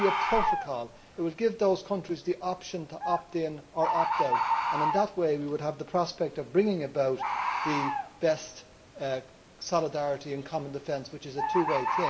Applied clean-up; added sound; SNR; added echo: none; Bird; 3 dB; reverberation time 0.5 s.